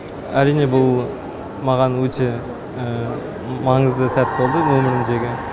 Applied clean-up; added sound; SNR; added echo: none; none; none; none.